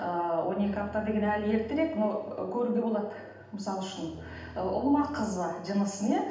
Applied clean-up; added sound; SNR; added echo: none; Bowed string instrument; 18 dB; reverberation time 0.8 s.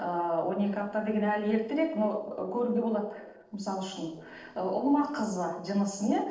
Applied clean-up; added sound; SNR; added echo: neural separator model SepFormer DNS4.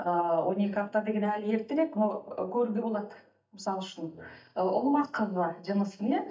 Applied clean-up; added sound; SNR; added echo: neural mask model DeepFilterNet 3.